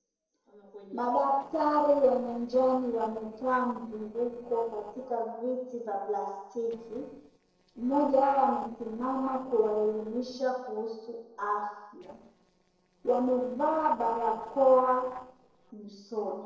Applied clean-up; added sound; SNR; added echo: neural separator model SepFormer DNS4.